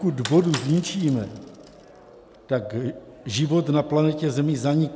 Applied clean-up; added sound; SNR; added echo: none; Bicycle; 15 dB; none.